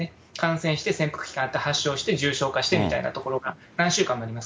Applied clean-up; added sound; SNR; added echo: none; none; none; none.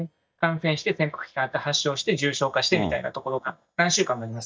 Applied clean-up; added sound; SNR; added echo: neural mask model DeepFilterNet 3.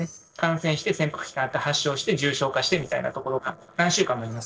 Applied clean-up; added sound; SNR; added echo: neural separator model SepFormer DNS4.